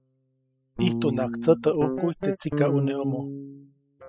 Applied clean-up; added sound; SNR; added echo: classical method spectral subtraction.